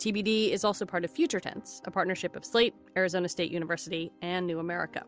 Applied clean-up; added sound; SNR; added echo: none; none; none; none.